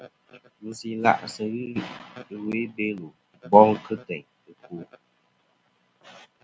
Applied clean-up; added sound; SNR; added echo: none; none; none; none.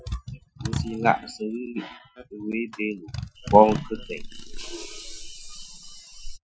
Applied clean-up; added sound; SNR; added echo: classical method Wiener filter.